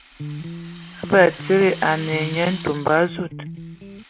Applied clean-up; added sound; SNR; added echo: none; Rattle (instrument) + Electric guitar; 12 dB; none.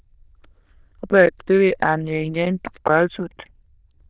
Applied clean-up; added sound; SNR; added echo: neural diffusion model UNIVERSE++.